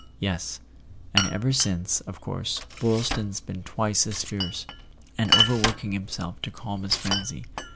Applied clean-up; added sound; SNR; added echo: none; Glass; 2 dB; none.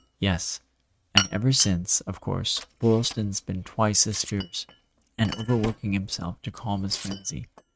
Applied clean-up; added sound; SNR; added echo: neural mask model RNNoise.